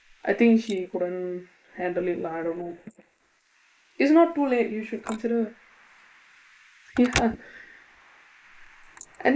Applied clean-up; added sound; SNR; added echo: neural mask model Resemble Enhance denoiser.